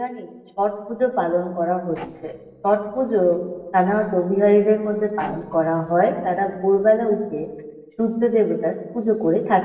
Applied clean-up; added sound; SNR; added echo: neural separator model SepFormer DNS4.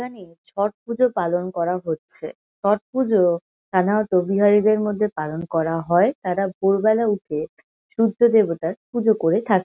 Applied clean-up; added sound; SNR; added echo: none; none; none; none.